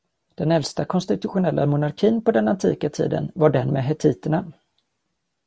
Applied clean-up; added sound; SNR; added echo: none; none; none; none.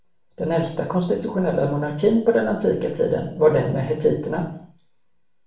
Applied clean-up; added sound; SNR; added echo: none; none; none; reverberation time 0.5 s.